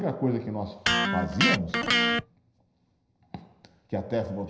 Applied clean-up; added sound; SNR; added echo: none; Electric guitar; -4 dB; reverberation time 0.9 s.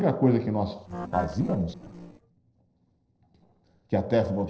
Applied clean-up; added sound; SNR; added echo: neural separator model SepFormer DNS4.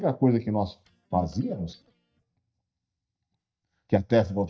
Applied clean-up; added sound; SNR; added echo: neural mask model DeepFilterNet 3.